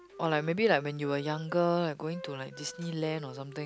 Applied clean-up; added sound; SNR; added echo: none; Wind instrument, woodwind instrument; 18 dB; none.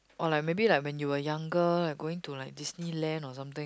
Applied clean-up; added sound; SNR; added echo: none; none; none; none.